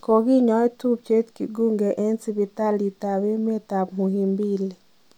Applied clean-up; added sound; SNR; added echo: none; none; none; none.